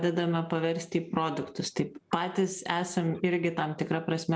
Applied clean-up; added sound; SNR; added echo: none; none; none; none.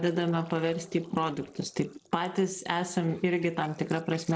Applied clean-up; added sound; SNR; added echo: neural separator model SepFormer DNS4.